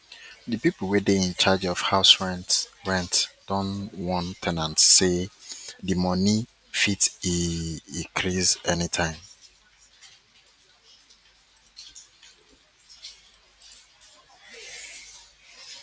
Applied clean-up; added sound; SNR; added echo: none; none; none; none.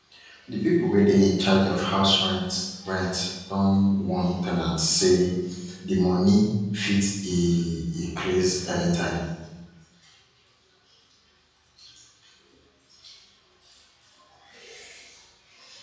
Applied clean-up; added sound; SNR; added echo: none; none; none; reverberation time 1.3 s.